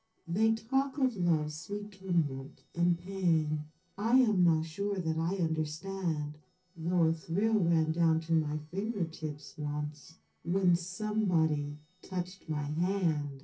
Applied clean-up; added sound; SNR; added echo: neural separator model SepFormer DNS4.